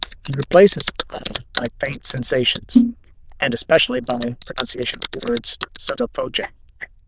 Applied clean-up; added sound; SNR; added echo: neural diffusion model UNIVERSE++.